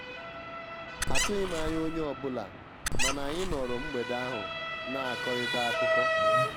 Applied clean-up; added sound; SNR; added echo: none; Squeak + Motor vehicle (road) / Siren; -5 dB; none.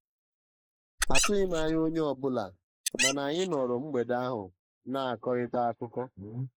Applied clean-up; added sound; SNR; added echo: neural mask model Resemble Enhance denoiser.